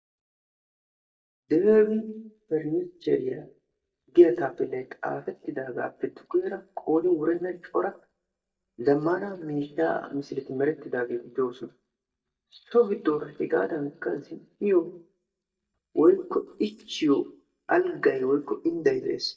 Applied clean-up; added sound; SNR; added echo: neural mask model DeepFilterNet 3.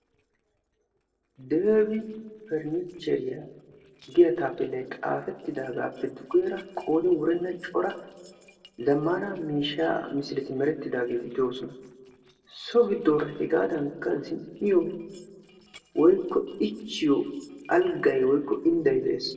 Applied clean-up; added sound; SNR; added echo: neural separator model SepFormer DNS4.